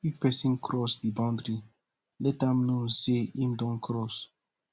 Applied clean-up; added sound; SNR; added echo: none; none; none; none.